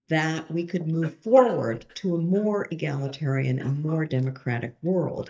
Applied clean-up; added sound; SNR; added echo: neural mask model DeepFilterNet 3.